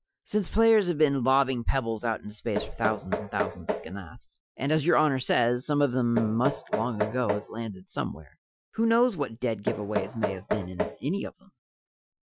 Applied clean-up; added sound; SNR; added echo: classical method Wiener filter.